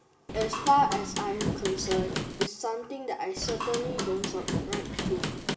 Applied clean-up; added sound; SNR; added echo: none; Hammer / Wood; 2 dB; reverberation time 2.2 s.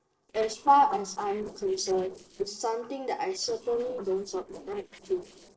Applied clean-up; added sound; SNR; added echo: neural separator model SepFormer DNS4.